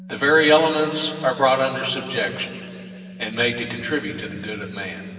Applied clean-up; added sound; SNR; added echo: none; Organ; 17 dB; reverberation time 2.6 s.